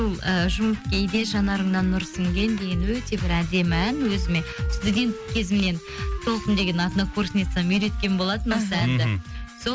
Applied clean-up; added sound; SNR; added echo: none; Wind instrument, woodwind instrument; 18 dB; none.